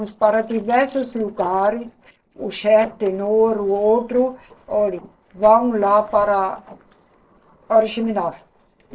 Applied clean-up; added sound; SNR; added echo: neural separator model SepFormer DNS4.